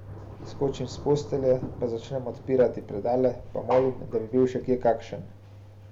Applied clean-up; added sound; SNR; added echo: none; Thunder / Rain; 15 dB; none.